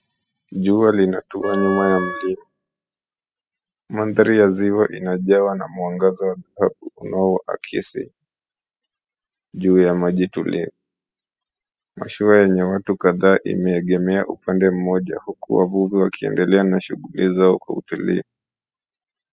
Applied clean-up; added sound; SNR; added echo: classical method spectral subtraction.